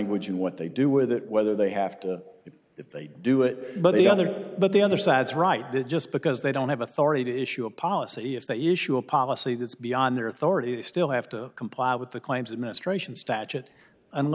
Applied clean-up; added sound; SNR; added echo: none; none; none; none.